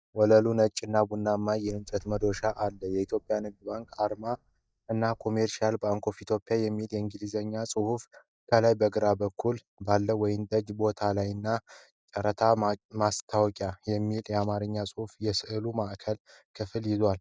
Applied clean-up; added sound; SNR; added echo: neural mask model DeepFilterNet 3.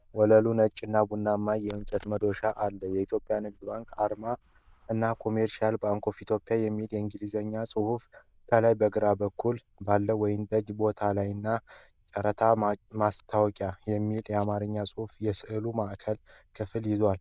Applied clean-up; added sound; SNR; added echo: neural diffusion model UNIVERSE++.